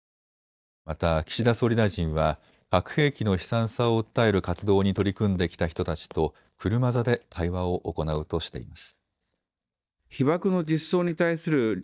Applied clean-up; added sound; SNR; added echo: neural mask model DeepFilterNet 3.